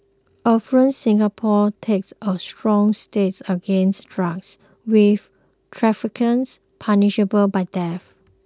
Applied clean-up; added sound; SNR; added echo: none; none; none; none.